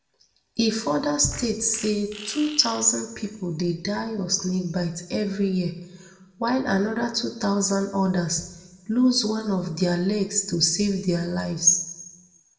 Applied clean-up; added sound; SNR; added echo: none; Fart; 18 dB; reverberation time 0.8 s.